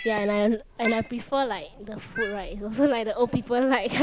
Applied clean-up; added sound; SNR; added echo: none; Cat; 13 dB; none.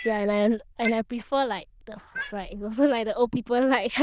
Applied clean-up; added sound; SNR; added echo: neural diffusion model UNIVERSE++.